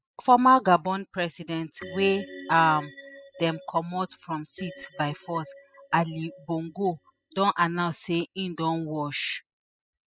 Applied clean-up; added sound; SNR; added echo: classical method spectral subtraction.